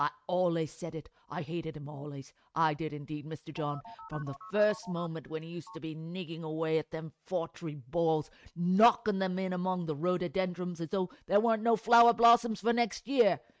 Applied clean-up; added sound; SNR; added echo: neural mask model RNNoise.